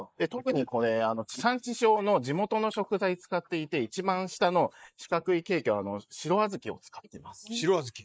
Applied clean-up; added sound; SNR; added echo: neural mask model Resemble Enhance denoiser.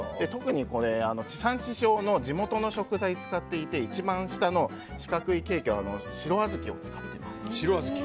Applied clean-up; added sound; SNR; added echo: none; none; none; none.